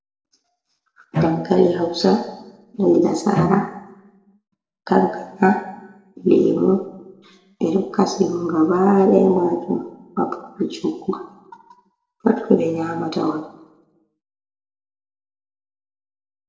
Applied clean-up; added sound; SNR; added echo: neural separator model SepFormer DNS4.